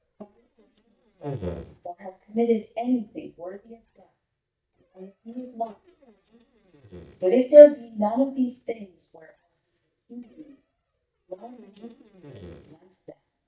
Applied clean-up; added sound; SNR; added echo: neural mask model DeepFilterNet 3.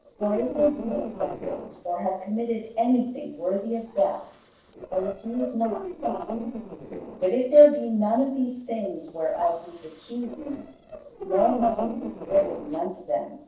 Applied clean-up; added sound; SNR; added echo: neural separator model SepFormer DNS4.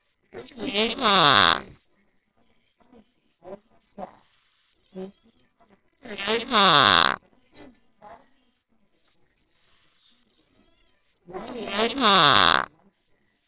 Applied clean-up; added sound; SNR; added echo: neural separator model SepFormer WHAMR!.